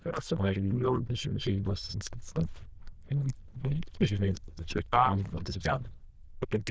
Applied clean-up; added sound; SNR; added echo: neural diffusion model UNIVERSE++.